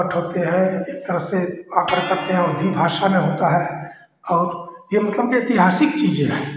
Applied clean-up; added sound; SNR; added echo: none; Electric guitar; 13 dB; none.